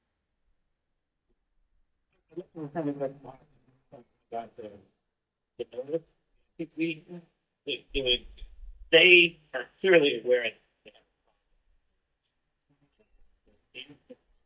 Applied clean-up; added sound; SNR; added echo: neural mask model DeepFilterNet 3.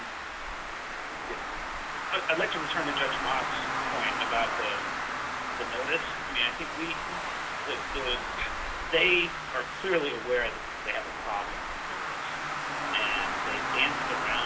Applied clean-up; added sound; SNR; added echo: none; Traffic noise, roadway noise; 0 dB; reverberation time 0.2 s.